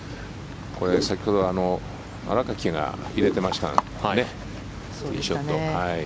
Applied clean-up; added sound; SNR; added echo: none; none; none; none.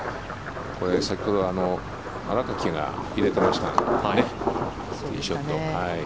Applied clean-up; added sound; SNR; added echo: none; Thunder; 3 dB; none.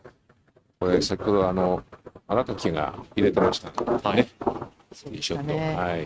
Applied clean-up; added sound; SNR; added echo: neural mask model RNNoise.